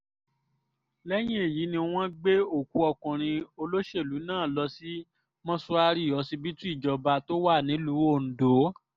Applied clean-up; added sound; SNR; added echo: none; none; none; none.